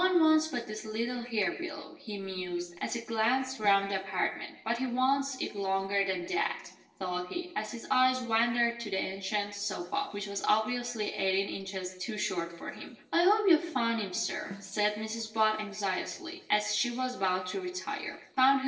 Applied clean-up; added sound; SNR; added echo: neural separator model SepFormer DNS4.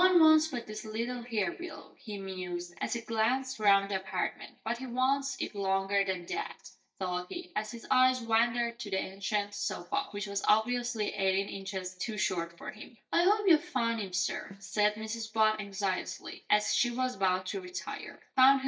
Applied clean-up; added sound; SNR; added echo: neural mask model DeepFilterNet 3.